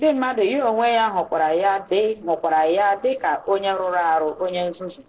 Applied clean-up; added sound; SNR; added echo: neural separator model SepFormer DNS4.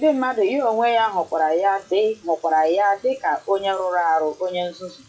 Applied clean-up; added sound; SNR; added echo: classical method WPE with log-MMSE.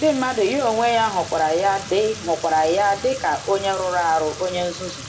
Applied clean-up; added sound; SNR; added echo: none; Fill (with liquid) / Trickle, dribble / Sink (filling or washing); 14 dB; reverberation time 0.5 s.